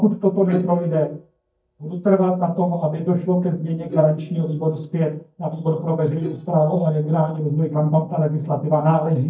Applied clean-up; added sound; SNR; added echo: neural mask model DeepFilterNet 3.